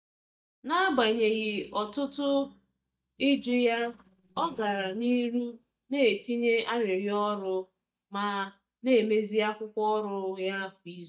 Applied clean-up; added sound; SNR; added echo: neural mask model DeepFilterNet 3.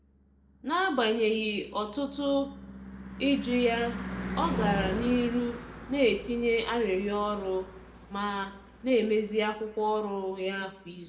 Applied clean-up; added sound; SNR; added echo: none; Car passing by / Engine / Truck; 10 dB; reverberation time 0.6 s.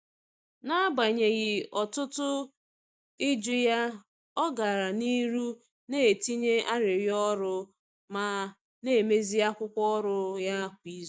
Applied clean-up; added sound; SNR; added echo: none; none; none; none.